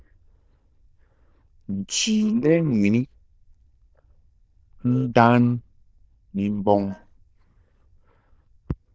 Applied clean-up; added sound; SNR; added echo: neural diffusion model UNIVERSE++.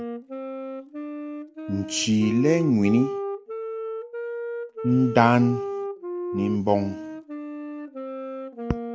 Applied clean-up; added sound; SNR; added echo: none; Wind instrument, woodwind instrument; 7 dB; none.